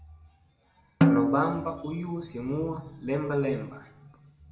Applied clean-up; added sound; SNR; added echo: none; Snare drum; -4 dB; reverberation time 0.7 s.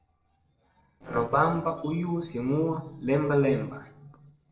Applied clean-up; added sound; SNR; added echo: neural separator model SepFormer DNS4.